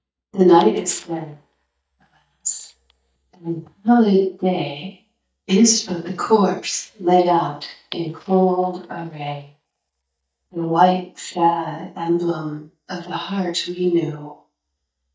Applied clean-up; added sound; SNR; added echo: neural mask model DeepFilterNet 3.